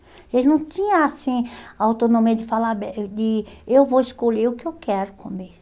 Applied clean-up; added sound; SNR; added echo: none; none; none; none.